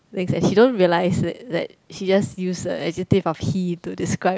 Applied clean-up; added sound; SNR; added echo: none; none; none; none.